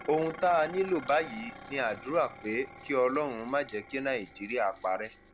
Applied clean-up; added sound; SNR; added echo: none; Bell + Dishes, pots, and pans; 16 dB; none.